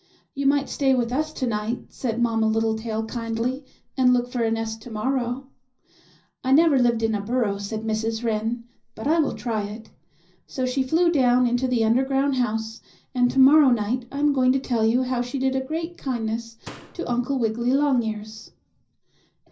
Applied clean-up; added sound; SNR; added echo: none; Slam; 20 dB; reverberation time 0.5 s.